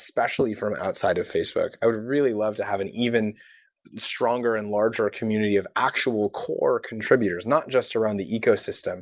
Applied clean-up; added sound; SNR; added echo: none; none; none; none.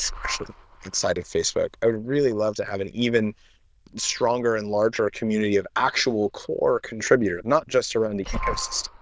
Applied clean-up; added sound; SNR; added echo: neural diffusion model UNIVERSE++.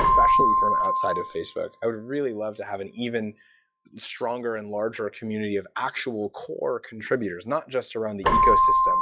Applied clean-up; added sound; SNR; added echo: classical method log-MMSE.